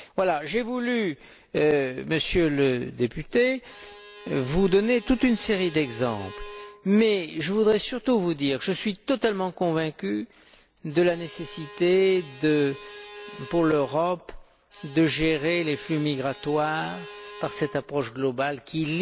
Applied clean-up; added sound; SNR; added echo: none; Bowed string instrument; 18 dB; none.